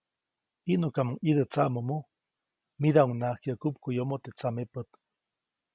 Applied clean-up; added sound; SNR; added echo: none; none; none; none.